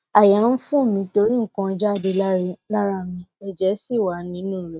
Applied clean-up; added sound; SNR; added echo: neural mask model RNNoise.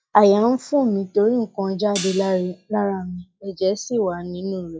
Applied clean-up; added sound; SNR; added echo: classical method log-MMSE.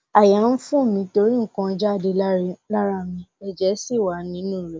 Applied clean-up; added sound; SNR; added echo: none; none; none; none.